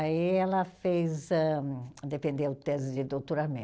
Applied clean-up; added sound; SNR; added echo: none; none; none; none.